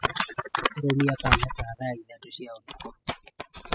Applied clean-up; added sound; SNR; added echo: classical method spectral subtraction.